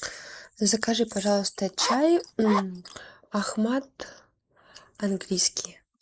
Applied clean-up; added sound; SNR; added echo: neural mask model Resemble Enhance denoiser.